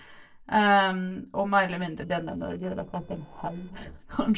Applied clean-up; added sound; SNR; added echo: neural separator model SepFormer DNS4.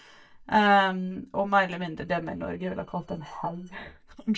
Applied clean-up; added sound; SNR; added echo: neural mask model DeepFilterNet 3.